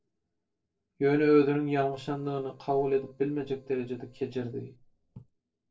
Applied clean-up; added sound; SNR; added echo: neural separator model SepFormer DNS4.